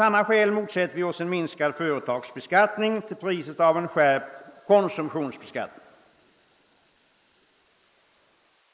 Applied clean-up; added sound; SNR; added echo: neural mask model Resemble Enhance denoiser.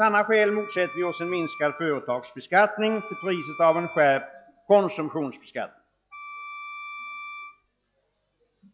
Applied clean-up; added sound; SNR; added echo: classical method log-MMSE.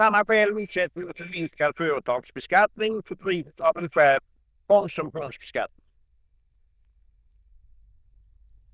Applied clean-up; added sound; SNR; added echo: neural diffusion model UNIVERSE++.